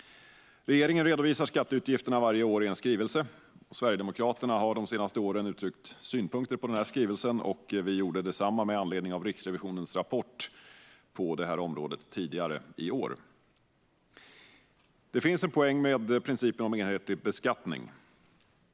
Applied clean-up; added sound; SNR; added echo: none; none; none; none.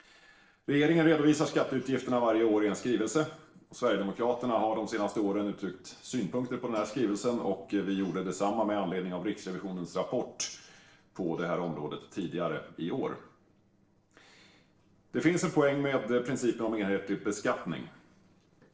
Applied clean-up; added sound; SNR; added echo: neural separator model SepFormer DNS4.